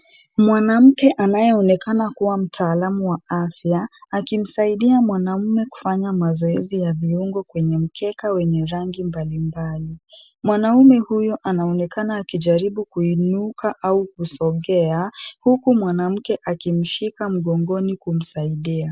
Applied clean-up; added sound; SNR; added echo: none; none; none; none.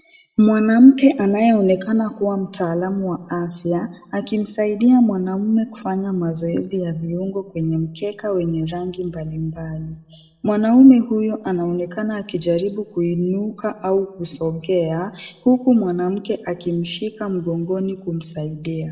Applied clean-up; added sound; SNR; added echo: none; none; none; reverberation time 0.8 s.